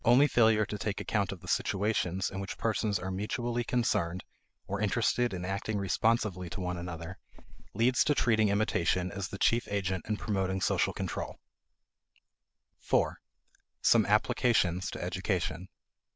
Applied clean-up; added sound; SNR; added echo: none; none; none; none.